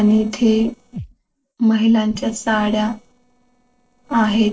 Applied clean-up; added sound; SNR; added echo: neural separator model SepFormer DNS4.